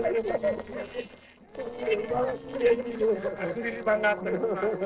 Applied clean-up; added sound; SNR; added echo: neural separator model SepFormer DNS4.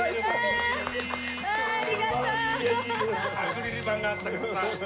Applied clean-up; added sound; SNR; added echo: none; Bowed string instrument; 12 dB; none.